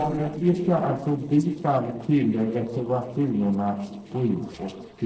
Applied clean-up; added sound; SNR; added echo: neural separator model SepFormer DNS4.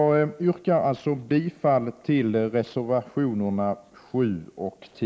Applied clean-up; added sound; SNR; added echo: none; none; none; none.